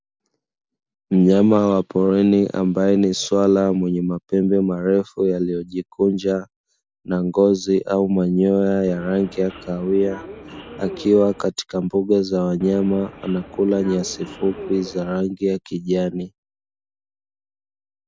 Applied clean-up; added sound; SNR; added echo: none; Subway, metro, underground; 16 dB; none.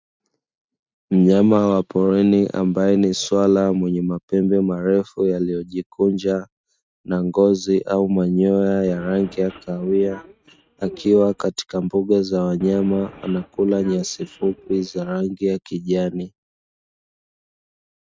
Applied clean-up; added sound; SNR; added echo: neural mask model RNNoise.